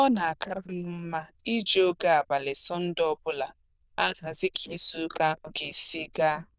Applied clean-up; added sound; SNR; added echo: neural diffusion model UNIVERSE++.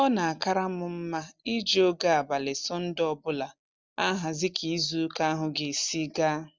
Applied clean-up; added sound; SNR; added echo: none; none; none; none.